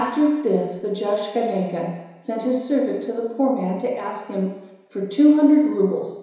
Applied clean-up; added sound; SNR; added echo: none; none; none; reverberation time 1.0 s.